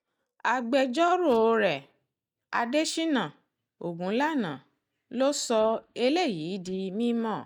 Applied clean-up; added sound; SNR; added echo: neural mask model DeepFilterNet 3.